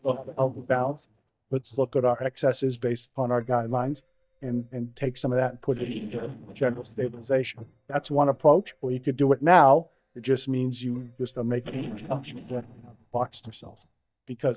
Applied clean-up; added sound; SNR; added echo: neural mask model DeepFilterNet 3.